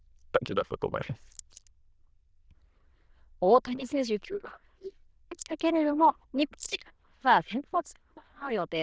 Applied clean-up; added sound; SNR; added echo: neural diffusion model UNIVERSE++.